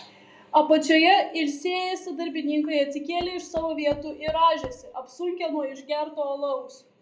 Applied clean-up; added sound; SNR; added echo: none; Knock / Wood; 19 dB; reverberation time 0.5 s.